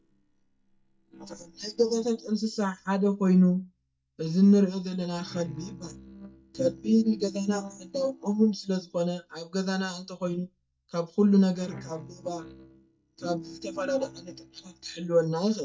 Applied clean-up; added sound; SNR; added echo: neural mask model DeepFilterNet 3.